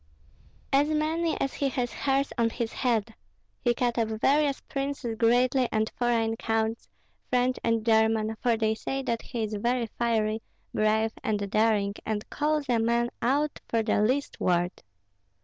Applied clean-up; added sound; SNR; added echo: none; none; none; none.